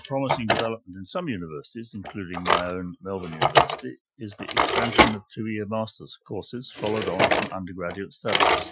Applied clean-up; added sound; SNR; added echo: classical method Wiener filter.